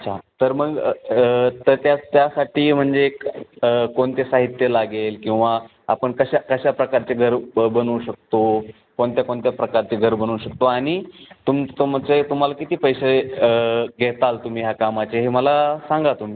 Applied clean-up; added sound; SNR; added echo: none; none; none; none.